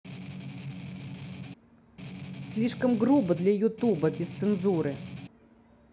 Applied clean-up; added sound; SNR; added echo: none; Strum; 10 dB; none.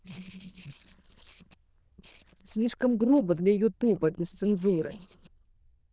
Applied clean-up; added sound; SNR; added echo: neural diffusion model UNIVERSE++.